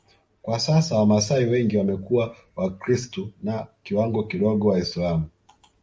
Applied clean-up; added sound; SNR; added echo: none; none; none; none.